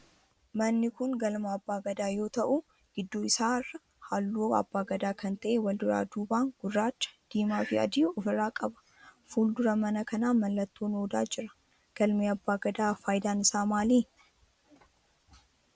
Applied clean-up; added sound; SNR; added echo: none; none; none; none.